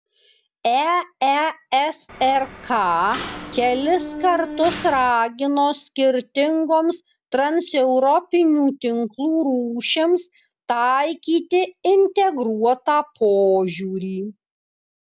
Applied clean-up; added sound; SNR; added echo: none; Mechanisms; 12 dB; none.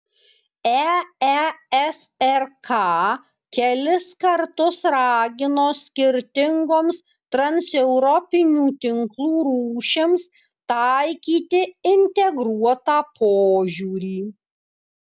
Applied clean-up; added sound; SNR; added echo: none; none; none; none.